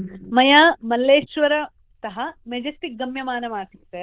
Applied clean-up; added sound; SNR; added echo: neural diffusion model UNIVERSE++.